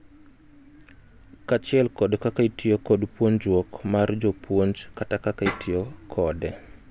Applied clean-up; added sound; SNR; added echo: none; none; none; none.